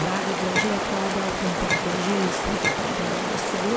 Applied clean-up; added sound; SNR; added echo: none; Stream + Chink, clink; -3 dB; none.